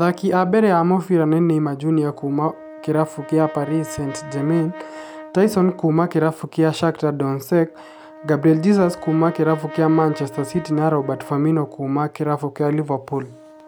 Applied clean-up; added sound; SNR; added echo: none; Brass instrument; 18 dB; none.